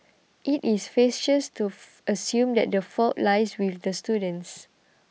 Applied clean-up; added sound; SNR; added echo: none; none; none; none.